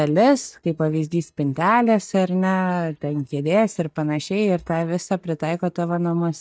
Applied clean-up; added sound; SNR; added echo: neural mask model DeepFilterNet 3.